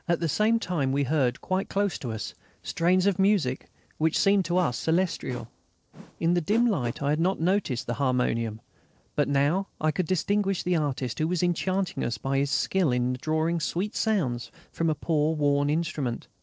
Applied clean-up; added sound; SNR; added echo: neural separator model SepFormer DNS4.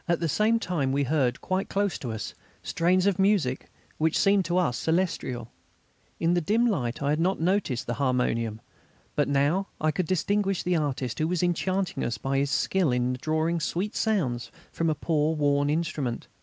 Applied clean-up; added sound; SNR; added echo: none; none; none; none.